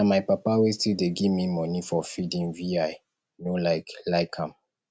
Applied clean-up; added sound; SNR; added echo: none; none; none; none.